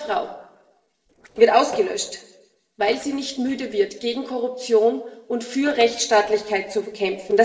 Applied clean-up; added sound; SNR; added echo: neural separator model SepFormer DNS4.